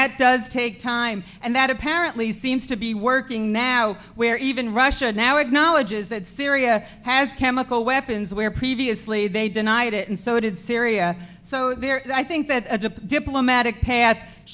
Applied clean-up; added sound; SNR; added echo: none; none; none; none.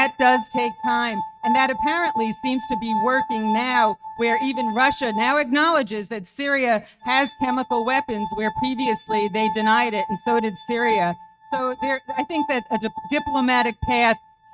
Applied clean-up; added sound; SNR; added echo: neural mask model RNNoise.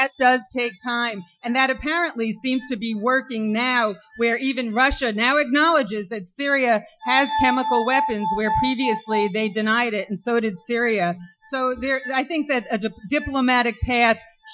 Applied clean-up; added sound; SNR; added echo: classical method Wiener filter.